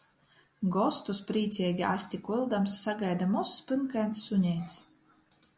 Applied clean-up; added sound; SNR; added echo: none; none; none; none.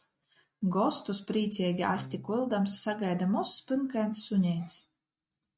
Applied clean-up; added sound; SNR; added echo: neural mask model RNNoise.